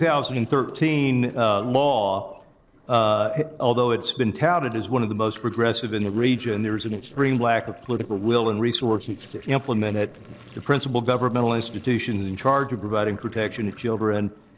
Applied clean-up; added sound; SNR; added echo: neural separator model SepFormer DNS4.